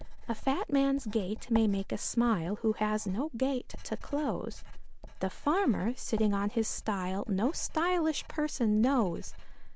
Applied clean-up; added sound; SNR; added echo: none; Writing; 8 dB; none.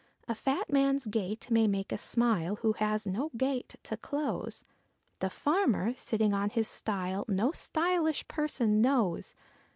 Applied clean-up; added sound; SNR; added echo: none; none; none; none.